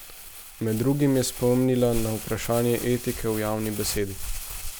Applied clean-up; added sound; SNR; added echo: none; Crumpling, crinkling; 9 dB; none.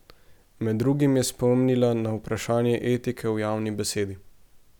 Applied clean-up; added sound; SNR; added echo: none; none; none; none.